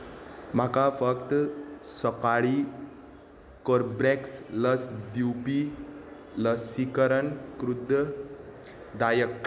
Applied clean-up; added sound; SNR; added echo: none; none; none; none.